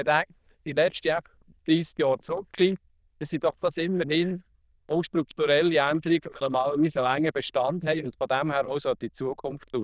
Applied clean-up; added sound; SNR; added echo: neural diffusion model UNIVERSE++.